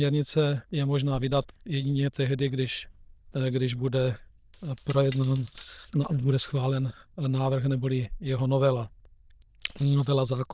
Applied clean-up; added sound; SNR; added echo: neural diffusion model UNIVERSE++.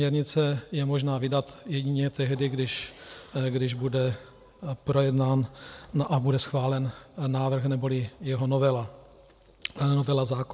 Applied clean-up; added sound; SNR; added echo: none; none; none; none.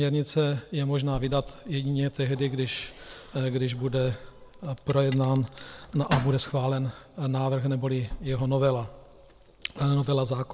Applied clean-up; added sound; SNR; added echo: none; Bell; 16 dB; none.